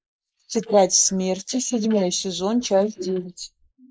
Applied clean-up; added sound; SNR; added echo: neural mask model Resemble Enhance denoiser.